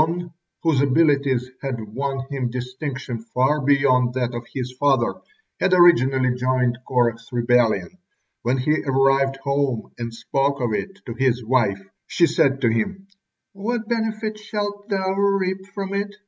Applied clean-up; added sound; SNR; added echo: none; none; none; none.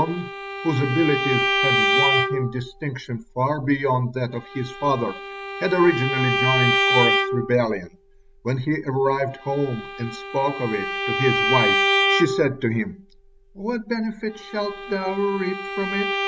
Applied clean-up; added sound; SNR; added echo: none; Bowed string instrument; 1 dB; none.